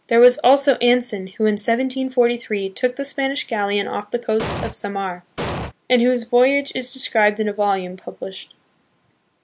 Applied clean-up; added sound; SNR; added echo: none; Explosion; 5 dB; none.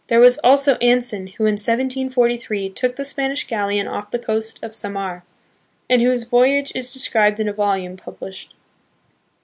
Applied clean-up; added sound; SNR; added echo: none; none; none; none.